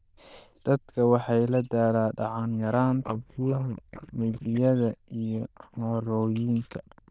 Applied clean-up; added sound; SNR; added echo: neural diffusion model UNIVERSE++.